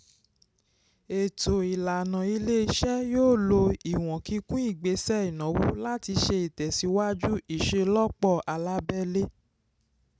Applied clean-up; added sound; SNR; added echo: none; none; none; none.